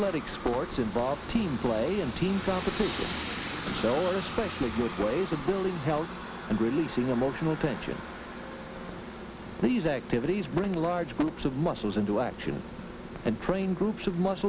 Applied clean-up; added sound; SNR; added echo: none; Aircraft; 9 dB; none.